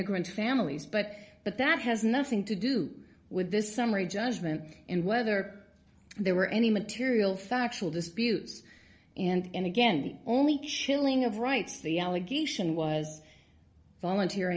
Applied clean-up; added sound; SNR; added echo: none; none; none; none.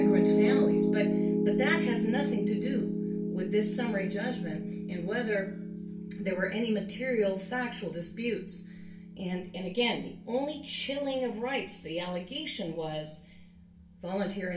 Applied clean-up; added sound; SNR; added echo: none; Piano; -1 dB; reverberation time 0.3 s.